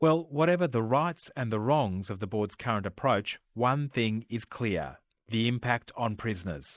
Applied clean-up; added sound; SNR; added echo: neural mask model Resemble Enhance denoiser.